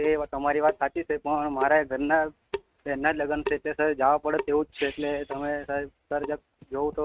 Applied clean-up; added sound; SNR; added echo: neural mask model RNNoise.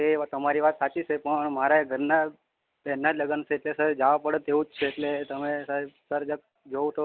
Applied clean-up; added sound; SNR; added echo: none; none; none; none.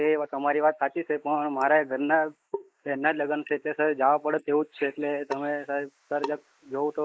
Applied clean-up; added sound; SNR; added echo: neural mask model Resemble Enhance denoiser.